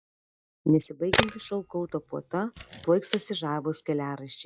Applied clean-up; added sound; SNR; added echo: classical method log-MMSE.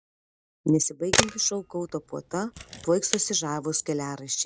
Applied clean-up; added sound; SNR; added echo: none; Camera; 4 dB; none.